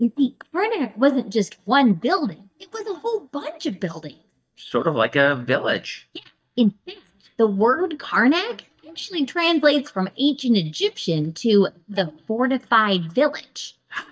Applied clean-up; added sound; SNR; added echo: neural mask model DeepFilterNet 3.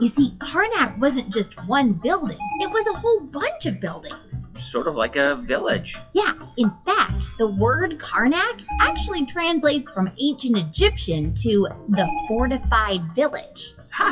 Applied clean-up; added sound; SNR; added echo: classical method WPE with log-MMSE.